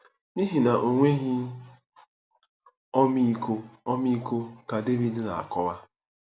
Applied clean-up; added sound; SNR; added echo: none; none; none; none.